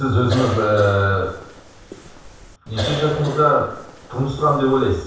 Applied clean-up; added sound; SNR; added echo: none; Cough; 12 dB; reverberation time 0.7 s.